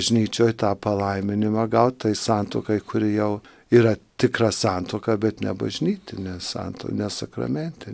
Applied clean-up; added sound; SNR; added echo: none; none; none; none.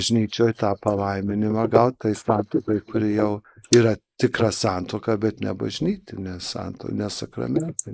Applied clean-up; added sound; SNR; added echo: neural mask model Resemble Enhance denoiser.